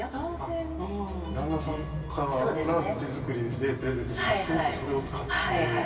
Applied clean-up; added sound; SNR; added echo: none; none; none; reverberation time 2.5 s.